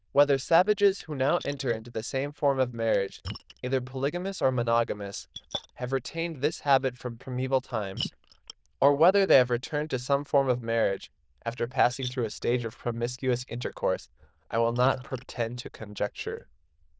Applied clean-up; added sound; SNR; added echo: neural diffusion model UNIVERSE++.